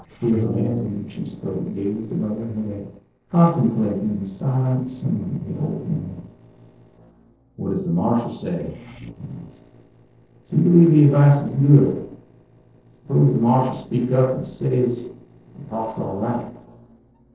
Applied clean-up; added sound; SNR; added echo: neural separator model SepFormer DNS4.